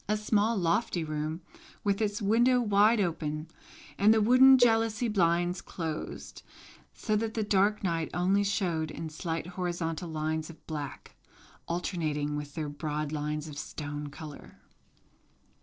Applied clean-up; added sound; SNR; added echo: neural separator model SepFormer DNS4.